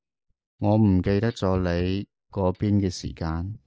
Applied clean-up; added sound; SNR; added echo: neural mask model DeepFilterNet 3.